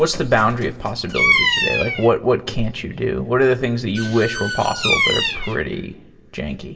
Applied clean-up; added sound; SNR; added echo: none; Bird vocalization, bird call, bird song; 4 dB; reverberation time 1.6 s.